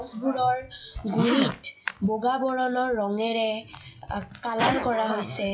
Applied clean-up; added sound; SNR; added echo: classical method WPE with log-MMSE.